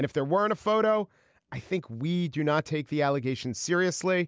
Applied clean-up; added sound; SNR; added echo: none; none; none; none.